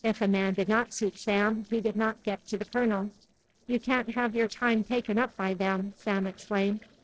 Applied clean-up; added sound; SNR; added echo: neural separator model SepFormer DNS4.